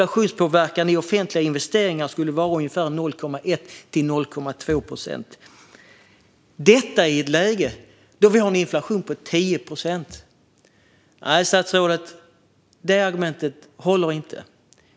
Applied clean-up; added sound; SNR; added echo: none; none; none; none.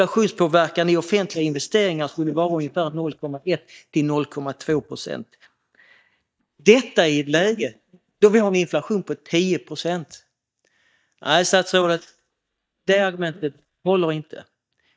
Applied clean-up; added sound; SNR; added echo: neural mask model DeepFilterNet 3.